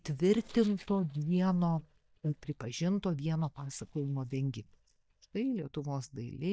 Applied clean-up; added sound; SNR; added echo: neural mask model DeepFilterNet 3.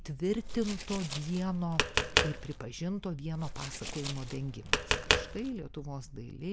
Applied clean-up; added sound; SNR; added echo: none; Tap; -2 dB; none.